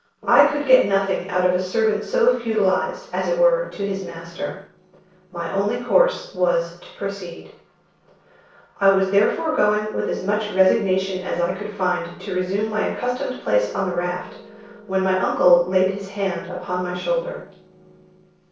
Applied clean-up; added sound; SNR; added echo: neural separator model SepFormer DNS4.